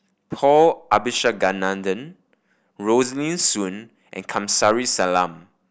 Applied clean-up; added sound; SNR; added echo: none; none; none; none.